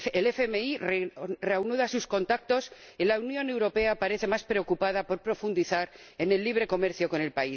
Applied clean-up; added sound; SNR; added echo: none; none; none; none.